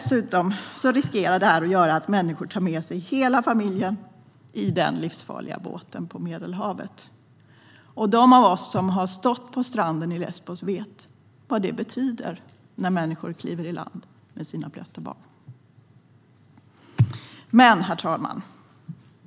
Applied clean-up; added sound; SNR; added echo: none; none; none; none.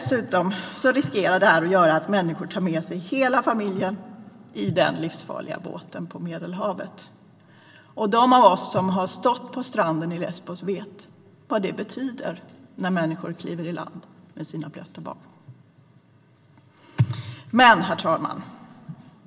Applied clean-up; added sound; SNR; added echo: none; none; none; reverberation time 2.9 s.